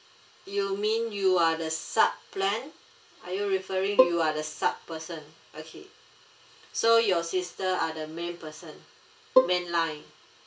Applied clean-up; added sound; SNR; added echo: none; Bowed string instrument; -3 dB; reverberation time 0.2 s.